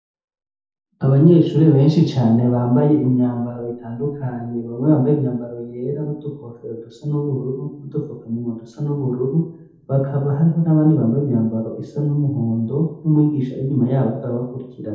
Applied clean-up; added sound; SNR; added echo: none; none; none; reverberation time 0.8 s.